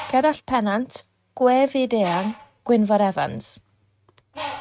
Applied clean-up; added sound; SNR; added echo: neural mask model RNNoise.